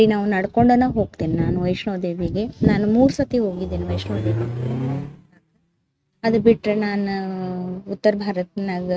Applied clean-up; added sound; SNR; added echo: neural mask model RNNoise.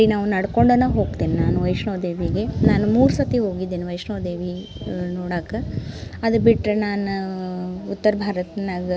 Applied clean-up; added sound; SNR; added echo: none; none; none; none.